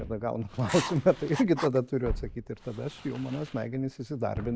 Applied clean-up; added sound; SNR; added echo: none; Walk, footsteps + Writing; 10 dB; none.